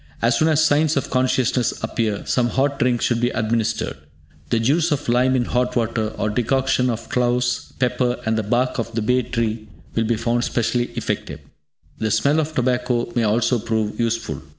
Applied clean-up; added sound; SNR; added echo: none; Wind; 16 dB; none.